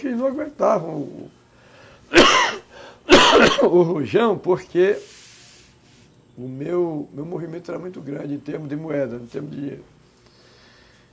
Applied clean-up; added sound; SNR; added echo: none; none; none; none.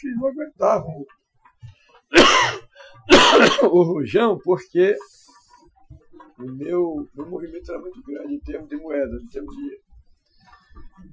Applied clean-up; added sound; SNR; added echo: classical method Wiener filter.